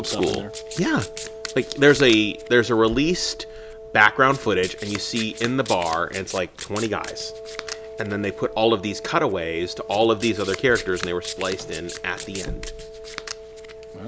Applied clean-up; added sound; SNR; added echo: none; Wind instrument, woodwind instrument + Domestic sounds, home sounds; 13 dB; none.